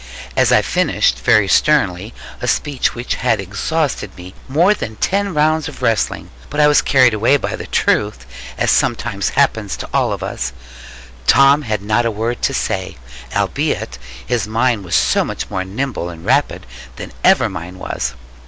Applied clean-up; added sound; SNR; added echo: none; none; none; none.